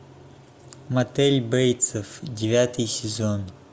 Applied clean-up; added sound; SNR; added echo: none; none; none; none.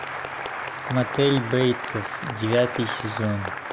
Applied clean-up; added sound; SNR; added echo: none; Applause; 7 dB; none.